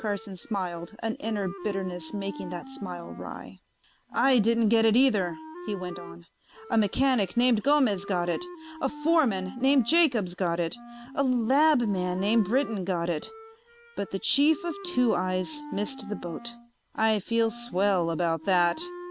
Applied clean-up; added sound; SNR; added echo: none; Wind instrument, woodwind instrument; 16 dB; none.